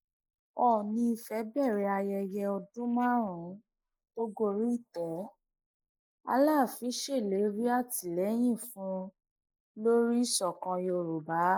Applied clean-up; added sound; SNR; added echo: neural mask model Resemble Enhance denoiser.